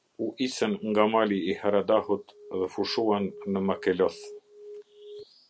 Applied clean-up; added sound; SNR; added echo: none; Alarm; 18 dB; none.